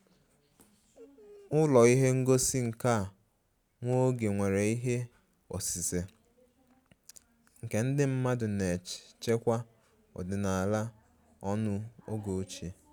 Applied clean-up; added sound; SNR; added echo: none; none; none; none.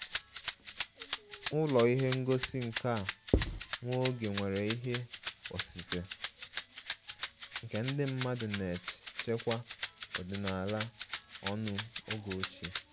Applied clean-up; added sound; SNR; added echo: none; Writing + Rattle (instrument); -5 dB; none.